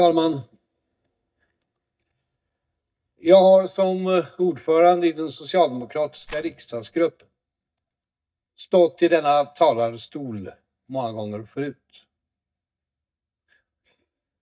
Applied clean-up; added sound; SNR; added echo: neural mask model DeepFilterNet 3.